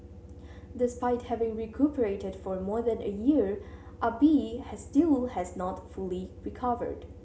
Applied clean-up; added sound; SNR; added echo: none; none; none; none.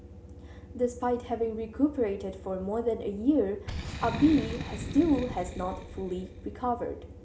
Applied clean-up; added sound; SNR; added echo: none; Boom; 11 dB; none.